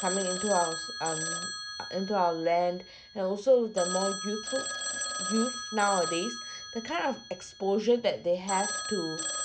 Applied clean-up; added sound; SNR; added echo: none; Telephone; 6 dB; none.